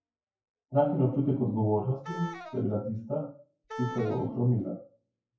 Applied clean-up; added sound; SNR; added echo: classical method WPE with log-MMSE.